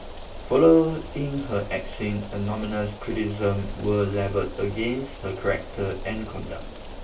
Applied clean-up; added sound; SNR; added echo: none; Rain; 16 dB; reverberation time 0.3 s.